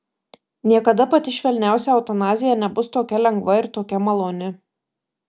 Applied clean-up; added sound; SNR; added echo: none; none; none; none.